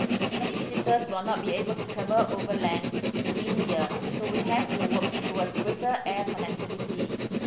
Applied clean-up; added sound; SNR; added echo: none; Writing; -1 dB; none.